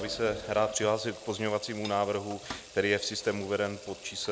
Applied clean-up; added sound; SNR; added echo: none; Sink (filling or washing) / Water tap, faucet; 17 dB; none.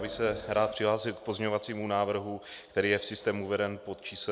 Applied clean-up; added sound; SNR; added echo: none; none; none; none.